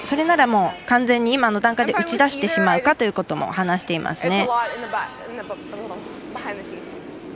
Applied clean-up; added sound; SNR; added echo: none; none; none; none.